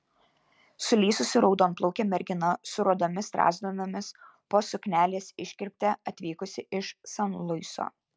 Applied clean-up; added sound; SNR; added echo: none; none; none; none.